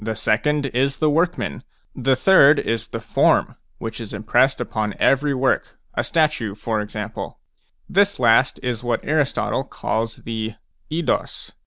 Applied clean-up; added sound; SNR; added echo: none; none; none; none.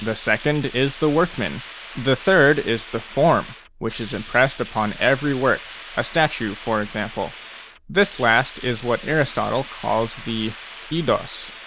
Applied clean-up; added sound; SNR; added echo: none; Hiss; 17 dB; none.